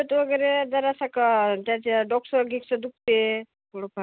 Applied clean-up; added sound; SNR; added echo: none; none; none; none.